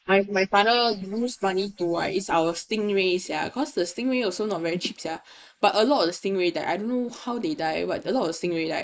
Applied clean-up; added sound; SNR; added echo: neural mask model Resemble Enhance denoiser.